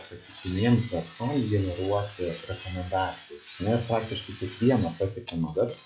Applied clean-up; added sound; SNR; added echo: classical method log-MMSE.